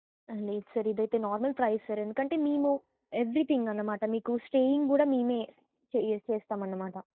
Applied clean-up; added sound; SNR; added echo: neural mask model DeepFilterNet 3.